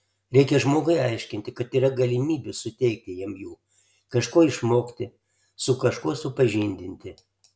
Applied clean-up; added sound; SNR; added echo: none; none; none; none.